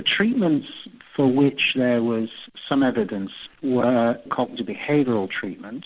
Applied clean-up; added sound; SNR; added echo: none; none; none; none.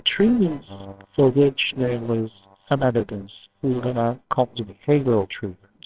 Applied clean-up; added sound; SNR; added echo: neural separator model SepFormer WHAMR!.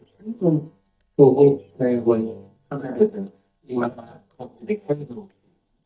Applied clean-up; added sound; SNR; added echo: neural mask model DeepFilterNet 3.